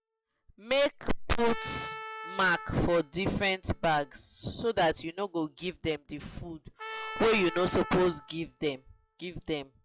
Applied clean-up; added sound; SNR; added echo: classical method log-MMSE.